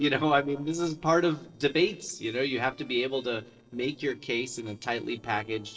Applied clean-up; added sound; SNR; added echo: neural separator model SepFormer DNS4.